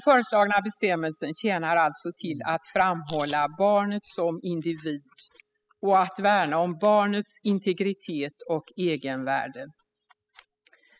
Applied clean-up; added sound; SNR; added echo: classical method spectral subtraction.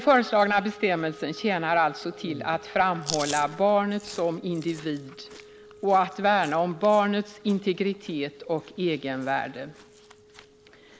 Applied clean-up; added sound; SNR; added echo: none; Chewing, mastication + Wind instrument, woodwind instrument; 17 dB; none.